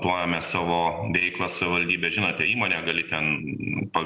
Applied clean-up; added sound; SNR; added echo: none; none; none; none.